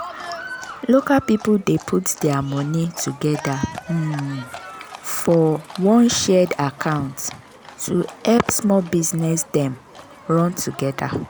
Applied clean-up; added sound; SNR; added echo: none; Livestock, farm animals, working animals; 17 dB; none.